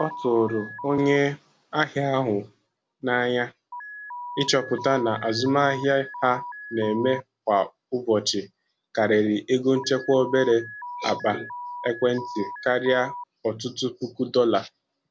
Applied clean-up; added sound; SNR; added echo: none; Alarm; 14 dB; none.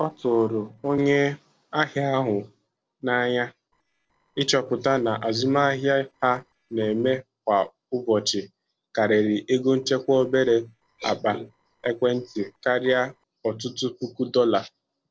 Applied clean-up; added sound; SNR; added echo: neural separator model SepFormer DNS4.